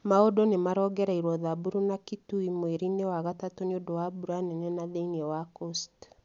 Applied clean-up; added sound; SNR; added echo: none; none; none; none.